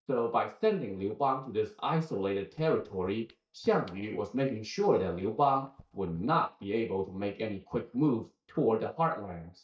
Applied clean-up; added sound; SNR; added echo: neural mask model DeepFilterNet 3.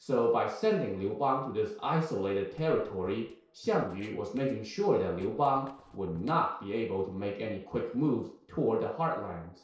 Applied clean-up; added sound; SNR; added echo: neural separator model SepFormer DNS4.